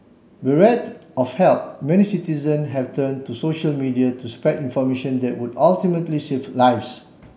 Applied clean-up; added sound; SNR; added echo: none; none; none; reverberation time 1.1 s.